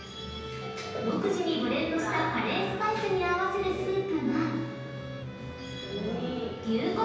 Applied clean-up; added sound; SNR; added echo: none; Bowed string instrument; 14 dB; reverberation time 1.1 s.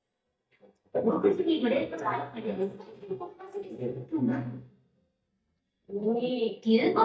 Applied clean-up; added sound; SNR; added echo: neural mask model DeepFilterNet 3.